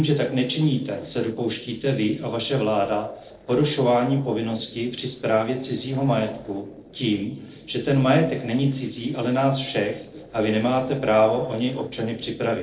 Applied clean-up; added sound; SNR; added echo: neural separator model SepFormer DNS4.